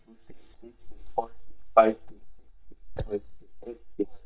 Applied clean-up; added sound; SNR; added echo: neural mask model DeepFilterNet 3.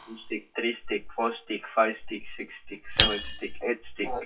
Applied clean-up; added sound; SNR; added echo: classical method WPE with log-MMSE.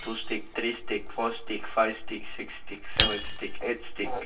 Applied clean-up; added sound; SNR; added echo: none; Shatter; 6 dB; reverberation time 0.1 s.